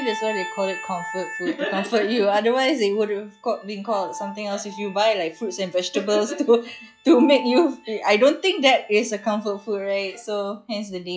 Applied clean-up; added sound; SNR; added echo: classical method log-MMSE.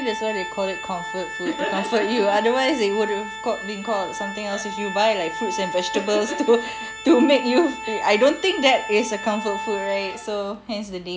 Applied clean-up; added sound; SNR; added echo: none; Organ; 9 dB; none.